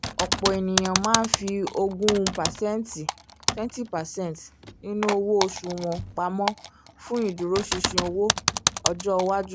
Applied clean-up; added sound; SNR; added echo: none; Typing; 2 dB; none.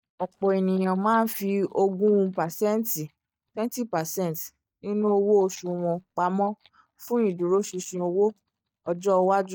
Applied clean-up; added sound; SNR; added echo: neural mask model DeepFilterNet 3.